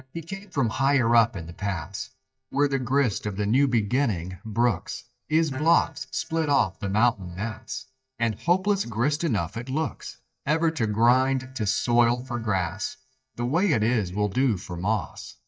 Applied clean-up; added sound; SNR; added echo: neural mask model DeepFilterNet 3.